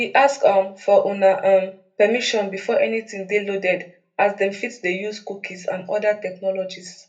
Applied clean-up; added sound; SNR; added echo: none; none; none; reverberation time 0.3 s.